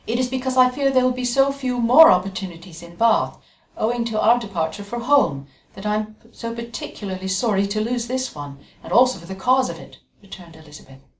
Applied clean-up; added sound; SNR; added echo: none; none; none; none.